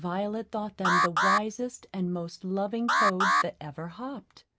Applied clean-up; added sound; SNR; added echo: none; Alarm; -4 dB; none.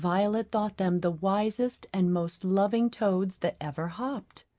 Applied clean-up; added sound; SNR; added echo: none; none; none; none.